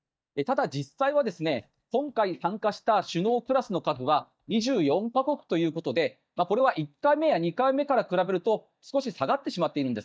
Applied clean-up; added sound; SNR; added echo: neural mask model DeepFilterNet 3.